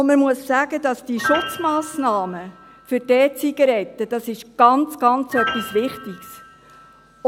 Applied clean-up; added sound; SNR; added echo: none; Piano; 12 dB; none.